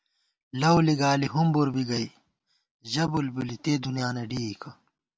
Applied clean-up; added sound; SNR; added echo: none; none; none; none.